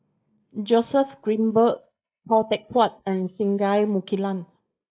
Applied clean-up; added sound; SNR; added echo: neural mask model Resemble Enhance denoiser.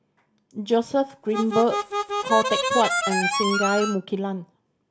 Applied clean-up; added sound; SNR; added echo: none; Harmonica; 0 dB; none.